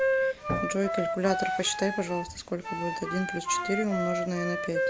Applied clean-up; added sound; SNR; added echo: none; Wind instrument, woodwind instrument; 0 dB; none.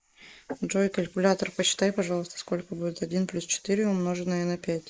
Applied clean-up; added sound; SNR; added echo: neural mask model Resemble Enhance denoiser.